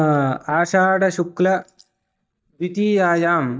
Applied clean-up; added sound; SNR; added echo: neural mask model DeepFilterNet 3.